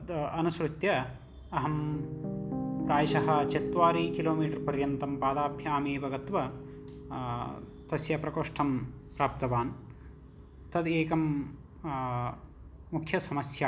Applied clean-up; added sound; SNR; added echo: none; Piano; 7 dB; none.